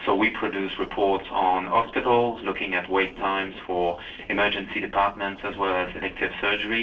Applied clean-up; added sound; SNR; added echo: neural separator model SepFormer DNS4.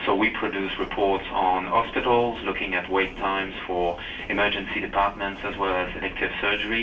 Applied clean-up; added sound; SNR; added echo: none; Subway, metro, underground; 16 dB; reverberation time 0.3 s.